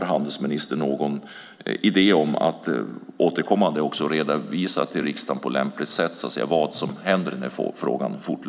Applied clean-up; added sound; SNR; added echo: none; none; none; none.